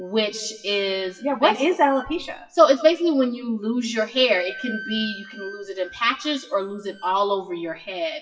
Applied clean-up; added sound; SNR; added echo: classical method WPE with log-MMSE.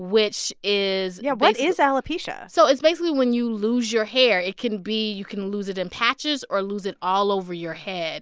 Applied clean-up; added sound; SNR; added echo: none; none; none; none.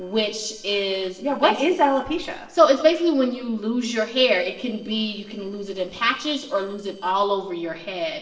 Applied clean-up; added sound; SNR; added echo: neural separator model SepFormer DNS4.